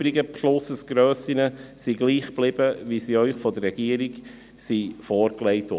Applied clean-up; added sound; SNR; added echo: none; none; none; none.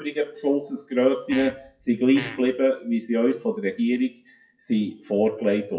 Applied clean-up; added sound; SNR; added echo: classical method WPE with log-MMSE.